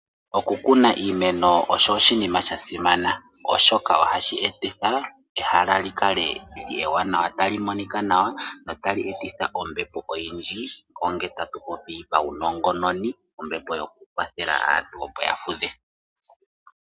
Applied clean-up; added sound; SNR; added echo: none; none; none; none.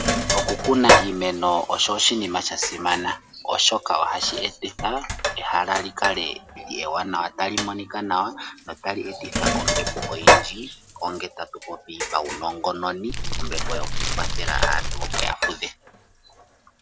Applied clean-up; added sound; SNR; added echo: none; Sink (filling or washing) + Fire; -1 dB; none.